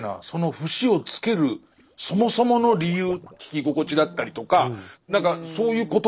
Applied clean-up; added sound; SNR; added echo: neural separator model SepFormer DNS4.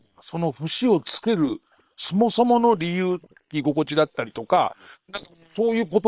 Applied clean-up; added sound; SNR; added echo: neural separator model SepFormer WHAM!.